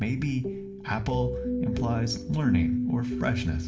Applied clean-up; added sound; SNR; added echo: none; none; none; reverberation time 0.6 s.